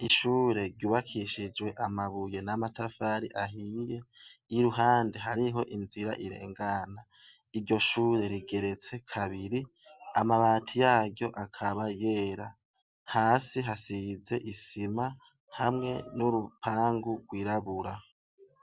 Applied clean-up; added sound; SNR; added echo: none; none; none; none.